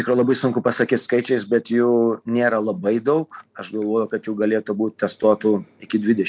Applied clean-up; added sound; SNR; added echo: none; none; none; none.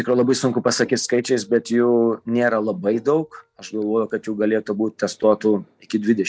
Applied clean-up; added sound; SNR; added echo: neural mask model DeepFilterNet 3.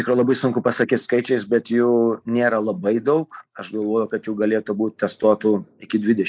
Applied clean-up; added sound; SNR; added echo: neural mask model Resemble Enhance denoiser.